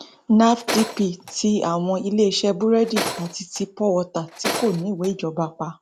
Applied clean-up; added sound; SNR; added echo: none; Tools; 10 dB; none.